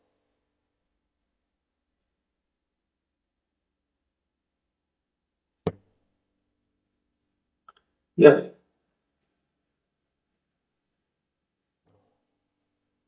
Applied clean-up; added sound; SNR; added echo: neural mask model DeepFilterNet 3.